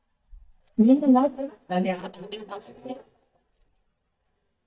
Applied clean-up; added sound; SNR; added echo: neural mask model DeepFilterNet 3.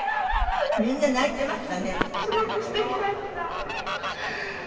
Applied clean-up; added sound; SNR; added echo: none; Fowl; 6 dB; reverberation time 2.6 s.